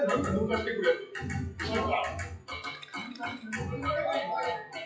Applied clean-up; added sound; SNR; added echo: classical method WPE with log-MMSE.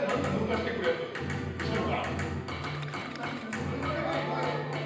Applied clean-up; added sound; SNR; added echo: none; Gurgling; 18 dB; reverberation time 0.9 s.